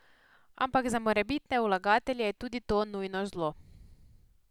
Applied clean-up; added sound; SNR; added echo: none; none; none; none.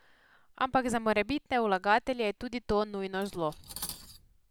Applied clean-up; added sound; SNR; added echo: none; Cutlery, silverware; 18 dB; none.